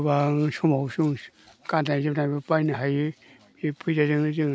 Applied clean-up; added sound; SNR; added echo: none; none; none; none.